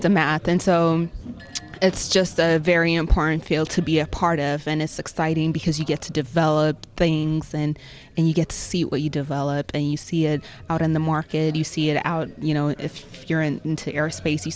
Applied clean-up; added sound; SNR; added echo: none; none; none; none.